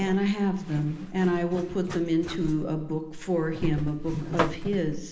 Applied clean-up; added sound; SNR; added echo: none; Zipper (clothing); 7 dB; reverberation time 0.8 s.